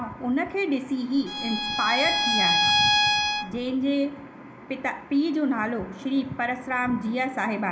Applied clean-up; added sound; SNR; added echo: none; Bowed string instrument; -3 dB; reverberation time 0.4 s.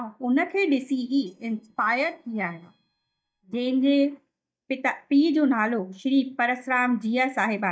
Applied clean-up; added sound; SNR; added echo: neural mask model DeepFilterNet 3.